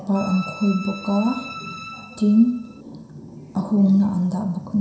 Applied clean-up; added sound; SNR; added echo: none; Bowed string instrument; 14 dB; reverberation time 0.7 s.